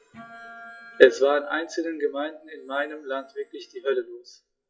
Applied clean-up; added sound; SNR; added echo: classical method WPE with log-MMSE.